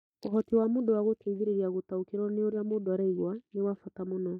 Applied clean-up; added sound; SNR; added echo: neural mask model DeepFilterNet 3.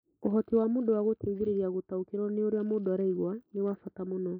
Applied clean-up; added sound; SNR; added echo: neural mask model Resemble Enhance denoiser.